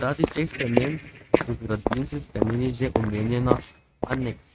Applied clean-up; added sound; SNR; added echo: neural mask model RNNoise.